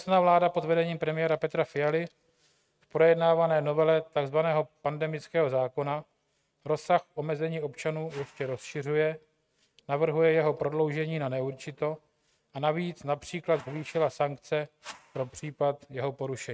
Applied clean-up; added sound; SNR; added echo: neural mask model RNNoise.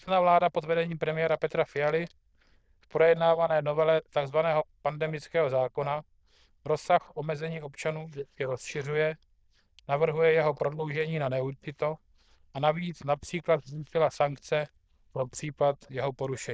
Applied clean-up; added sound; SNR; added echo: neural diffusion model UNIVERSE++.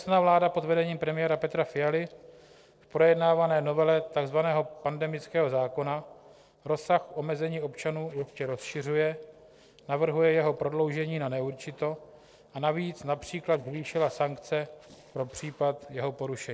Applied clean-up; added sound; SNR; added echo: neural separator model SepFormer DNS4.